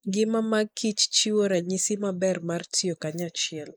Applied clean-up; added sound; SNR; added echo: neural mask model Resemble Enhance denoiser.